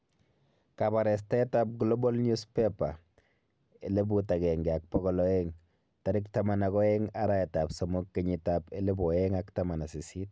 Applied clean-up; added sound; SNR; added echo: none; none; none; none.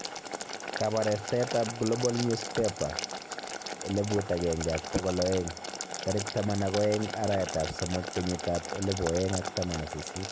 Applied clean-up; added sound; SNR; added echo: none; Boiling; 6 dB; none.